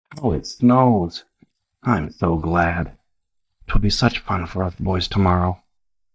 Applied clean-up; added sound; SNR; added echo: neural mask model DeepFilterNet 3.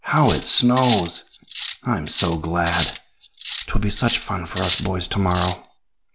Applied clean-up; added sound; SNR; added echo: none; Cutlery, silverware; 3 dB; none.